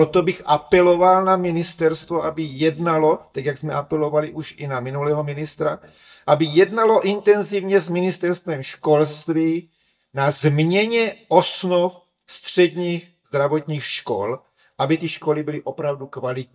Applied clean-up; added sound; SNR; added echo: neural mask model DeepFilterNet 3.